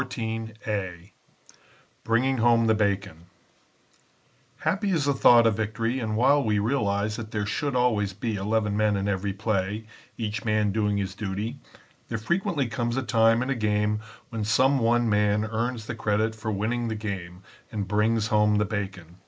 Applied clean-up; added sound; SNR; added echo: neural mask model Resemble Enhance denoiser.